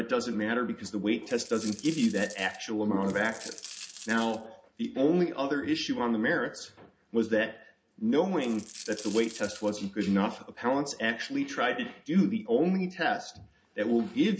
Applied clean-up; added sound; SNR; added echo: none; Coin (dropping); 16 dB; reverberation time 0.3 s.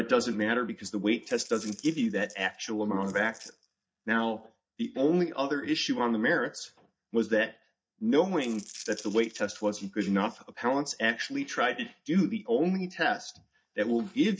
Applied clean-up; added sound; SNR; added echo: neural mask model DeepFilterNet 3.